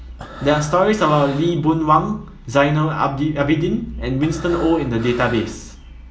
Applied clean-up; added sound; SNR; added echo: none; Breathing; 17 dB; reverberation time 0.2 s.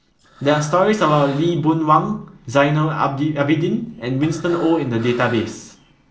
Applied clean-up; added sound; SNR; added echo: neural separator model SepFormer DNS4.